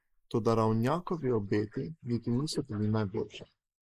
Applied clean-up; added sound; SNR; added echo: neural mask model Resemble Enhance denoiser.